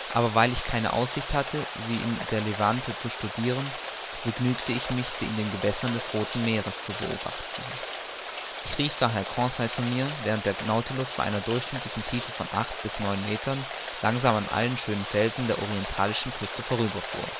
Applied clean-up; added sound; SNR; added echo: none; Rain; 7 dB; none.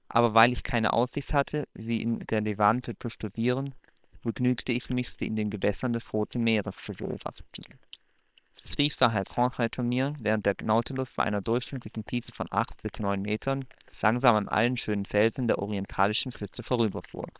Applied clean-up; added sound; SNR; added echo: neural separator model SepFormer WHAM!.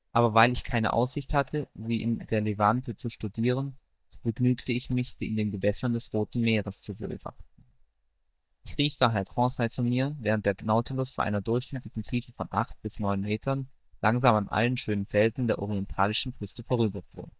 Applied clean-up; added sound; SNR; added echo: neural mask model DeepFilterNet 3.